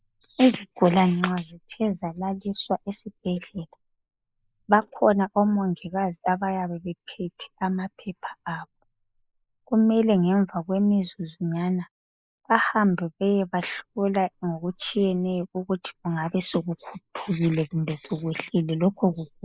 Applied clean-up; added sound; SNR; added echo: neural mask model Resemble Enhance denoiser.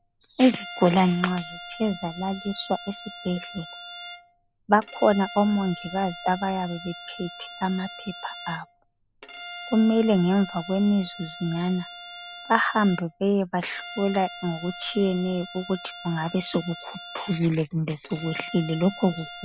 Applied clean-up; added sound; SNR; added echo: none; Bowed string instrument; 15 dB; none.